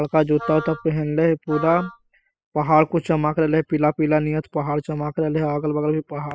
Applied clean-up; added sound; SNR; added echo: classical method spectral subtraction.